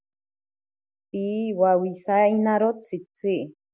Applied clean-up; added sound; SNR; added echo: none; none; none; none.